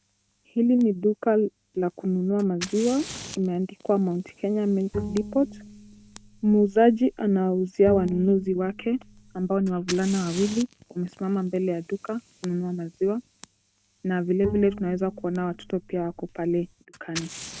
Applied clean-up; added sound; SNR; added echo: none; Fire + Bowed string instrument; 15 dB; none.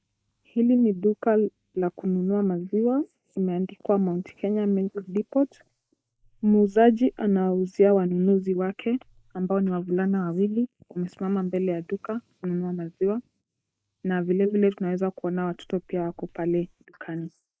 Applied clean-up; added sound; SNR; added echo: neural mask model Resemble Enhance denoiser.